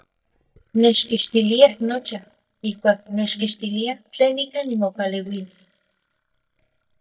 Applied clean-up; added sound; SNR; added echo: neural mask model DeepFilterNet 3.